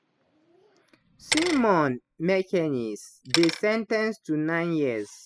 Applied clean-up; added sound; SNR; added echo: classical method spectral subtraction.